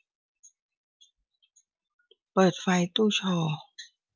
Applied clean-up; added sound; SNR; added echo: none; none; none; none.